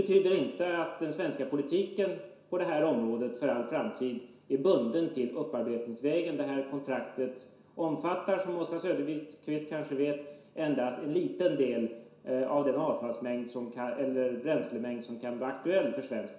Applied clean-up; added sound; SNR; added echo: none; none; none; reverberation time 0.7 s.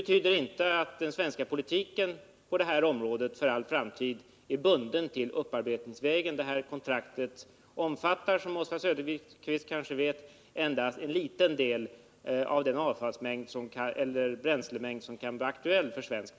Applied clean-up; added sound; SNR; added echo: none; none; none; none.